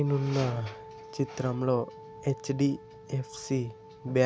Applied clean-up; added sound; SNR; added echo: none; Wind instrument, woodwind instrument; 17 dB; none.